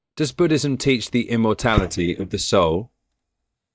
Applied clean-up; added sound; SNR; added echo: neural mask model DeepFilterNet 3.